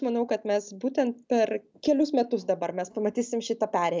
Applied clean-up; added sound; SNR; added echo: none; none; none; none.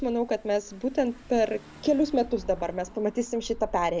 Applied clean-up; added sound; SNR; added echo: none; Engine / Car; 17 dB; none.